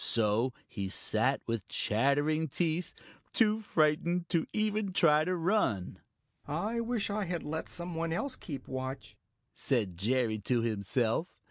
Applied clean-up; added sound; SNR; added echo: none; none; none; none.